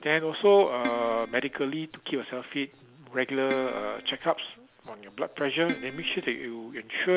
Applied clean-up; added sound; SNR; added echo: none; Keyboard (musical); 9 dB; none.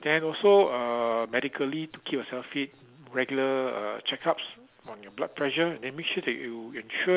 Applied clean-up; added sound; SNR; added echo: none; none; none; none.